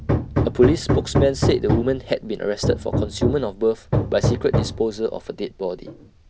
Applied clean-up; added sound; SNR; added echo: none; Hammer; 1 dB; none.